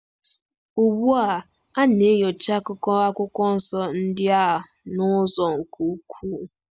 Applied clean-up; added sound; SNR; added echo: none; none; none; none.